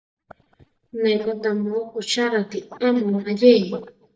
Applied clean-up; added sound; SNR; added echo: neural mask model DeepFilterNet 3.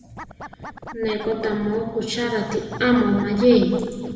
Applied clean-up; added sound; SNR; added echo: none; Scratching (performance technique); 15 dB; reverberation time 1.9 s.